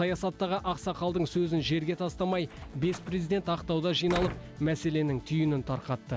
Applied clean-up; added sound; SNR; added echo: none; Slam; 14 dB; none.